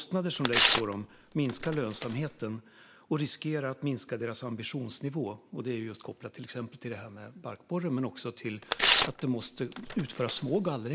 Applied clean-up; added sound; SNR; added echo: none; Tearing; -5 dB; none.